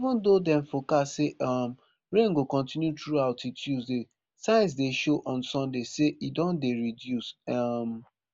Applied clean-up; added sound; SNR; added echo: none; none; none; none.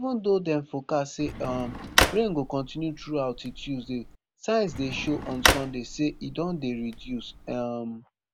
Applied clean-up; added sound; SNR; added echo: none; Drawer open or close; 1 dB; none.